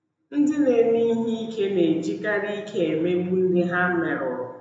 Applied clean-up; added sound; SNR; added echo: none; none; none; reverberation time 0.8 s.